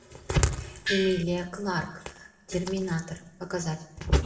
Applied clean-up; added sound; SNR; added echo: none; Gong; 2 dB; reverberation time 0.8 s.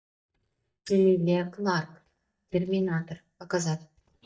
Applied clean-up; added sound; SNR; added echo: neural mask model DeepFilterNet 3.